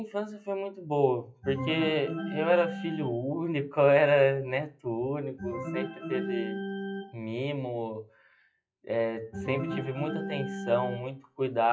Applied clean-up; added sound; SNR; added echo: classical method WPE with log-MMSE.